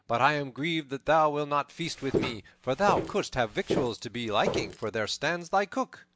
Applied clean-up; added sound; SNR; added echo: none; Walk, footsteps; 5 dB; none.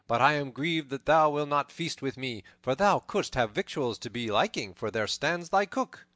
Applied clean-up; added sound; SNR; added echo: none; none; none; none.